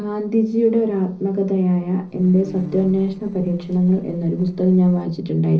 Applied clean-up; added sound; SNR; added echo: neural separator model SepFormer DNS4.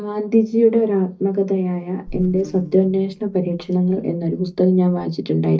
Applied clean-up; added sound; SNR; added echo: neural mask model DeepFilterNet 3.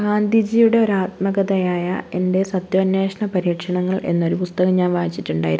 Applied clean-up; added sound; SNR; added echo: none; none; none; none.